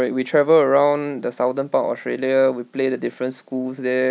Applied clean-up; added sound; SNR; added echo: none; none; none; none.